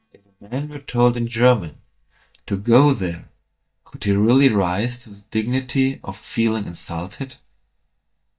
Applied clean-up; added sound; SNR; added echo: neural mask model DeepFilterNet 3.